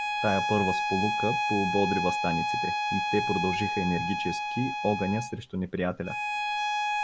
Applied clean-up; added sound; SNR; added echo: none; Bowed string instrument; -1 dB; none.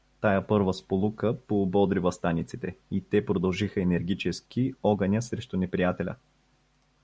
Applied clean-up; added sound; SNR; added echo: none; none; none; none.